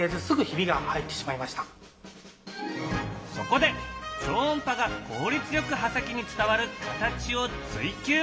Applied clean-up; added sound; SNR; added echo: none; none; none; reverberation time 2.0 s.